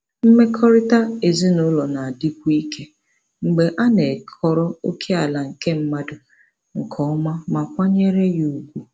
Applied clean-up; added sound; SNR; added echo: none; none; none; none.